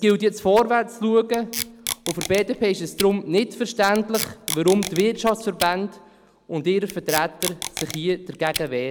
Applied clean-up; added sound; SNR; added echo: none; Packing tape, duct tape; 10 dB; none.